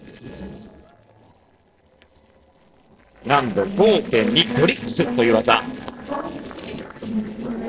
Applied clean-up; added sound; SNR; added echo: neural separator model SepFormer DNS4.